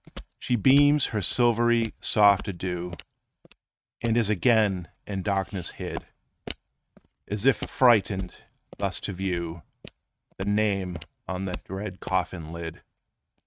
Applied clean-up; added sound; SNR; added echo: neural mask model RNNoise.